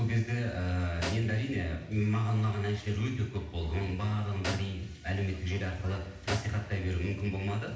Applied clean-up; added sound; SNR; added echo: none; Snare drum; 13 dB; reverberation time 0.8 s.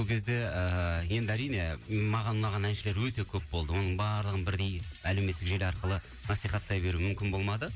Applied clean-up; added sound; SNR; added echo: none; none; none; none.